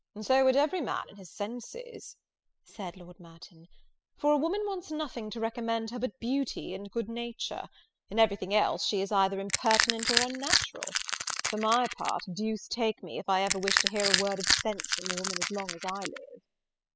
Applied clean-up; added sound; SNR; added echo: classical method spectral subtraction.